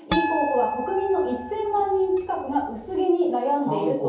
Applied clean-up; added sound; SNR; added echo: none; Harp; 7 dB; reverberation time 0.7 s.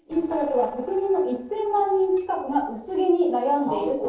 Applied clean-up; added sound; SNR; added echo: neural separator model SepFormer DNS4.